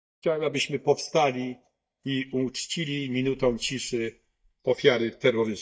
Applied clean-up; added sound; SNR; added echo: neural mask model DeepFilterNet 3.